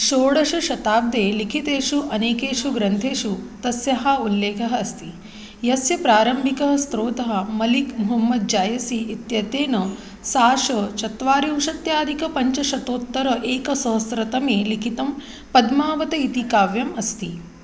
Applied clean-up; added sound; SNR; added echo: none; none; none; none.